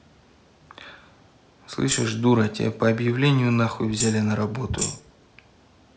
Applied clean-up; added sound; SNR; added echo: none; Tambourine; 8 dB; none.